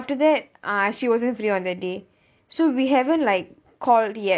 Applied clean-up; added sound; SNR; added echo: none; none; none; none.